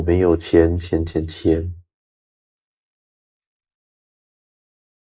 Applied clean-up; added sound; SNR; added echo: neural mask model Resemble Enhance denoiser.